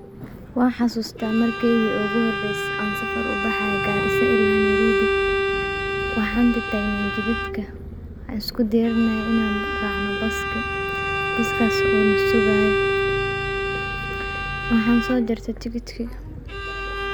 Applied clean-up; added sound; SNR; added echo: none; Bowed string instrument; 0 dB; none.